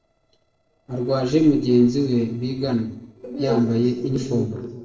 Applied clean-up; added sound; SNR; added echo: neural separator model SepFormer DNS4.